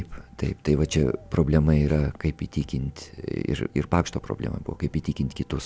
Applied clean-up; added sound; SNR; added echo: none; none; none; none.